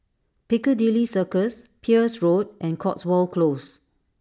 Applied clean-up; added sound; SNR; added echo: none; none; none; none.